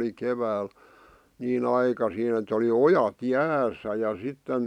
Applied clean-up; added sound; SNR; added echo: none; none; none; none.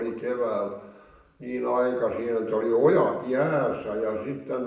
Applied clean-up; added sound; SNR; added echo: none; none; none; reverberation time 0.7 s.